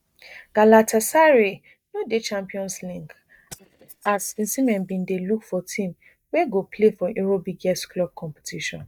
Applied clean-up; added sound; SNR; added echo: neural mask model DeepFilterNet 3.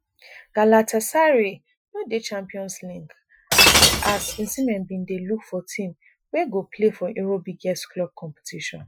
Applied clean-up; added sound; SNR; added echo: classical method Wiener filter.